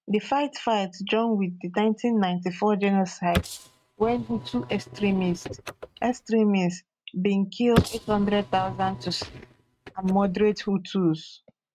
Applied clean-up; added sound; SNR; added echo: neural mask model RNNoise.